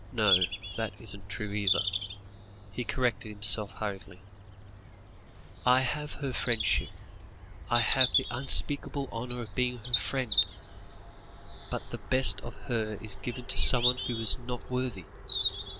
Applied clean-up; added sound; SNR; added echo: none; Bird vocalization, bird call, bird song; 2 dB; none.